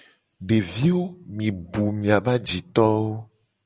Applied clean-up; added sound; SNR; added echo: none; none; none; none.